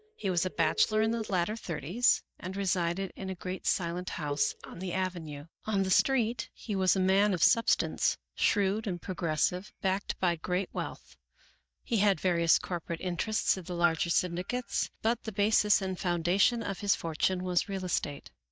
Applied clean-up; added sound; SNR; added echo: neural mask model DeepFilterNet 3.